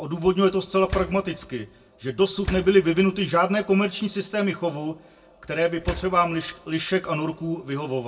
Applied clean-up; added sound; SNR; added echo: none; Slam; 13 dB; reverberation time 0.2 s.